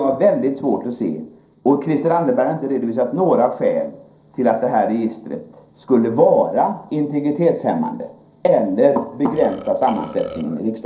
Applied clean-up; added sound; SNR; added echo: neural separator model SepFormer DNS4.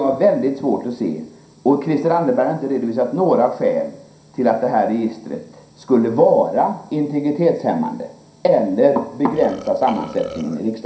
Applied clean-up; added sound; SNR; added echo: none; Burping, eructation; 16 dB; reverberation time 0.5 s.